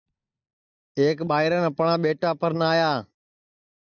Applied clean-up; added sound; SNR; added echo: neural mask model DeepFilterNet 3.